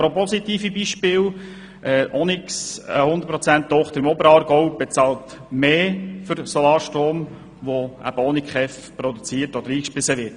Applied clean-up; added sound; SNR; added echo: none; none; none; none.